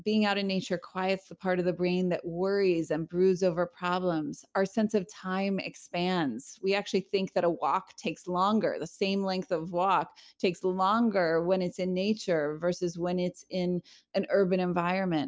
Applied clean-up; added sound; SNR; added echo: none; none; none; none.